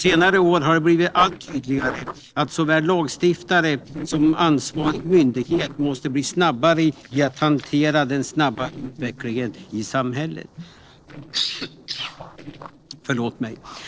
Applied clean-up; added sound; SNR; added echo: neural separator model SepFormer DNS4.